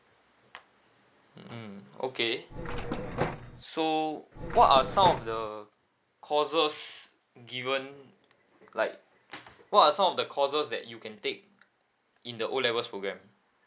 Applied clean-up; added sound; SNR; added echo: none; Mechanisms; 4 dB; none.